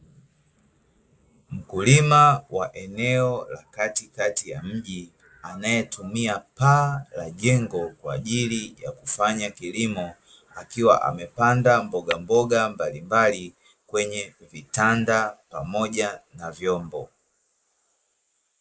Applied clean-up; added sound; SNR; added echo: neural mask model Resemble Enhance denoiser.